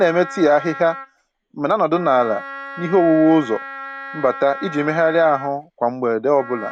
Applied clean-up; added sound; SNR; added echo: none; Wind instrument, woodwind instrument; 14 dB; none.